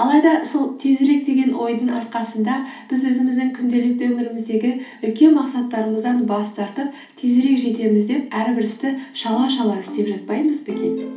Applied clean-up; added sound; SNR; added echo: none; none; none; reverberation time 0.4 s.